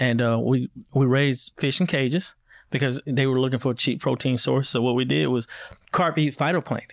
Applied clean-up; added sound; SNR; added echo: none; none; none; none.